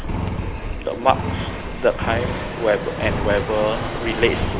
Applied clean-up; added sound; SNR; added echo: none; Fixed-wing aircraft, airplane + Engine; 2 dB; none.